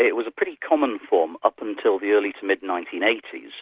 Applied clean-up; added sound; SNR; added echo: none; none; none; none.